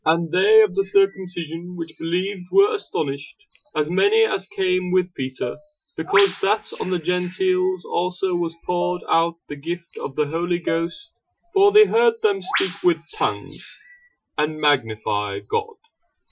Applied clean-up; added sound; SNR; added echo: classical method Wiener filter.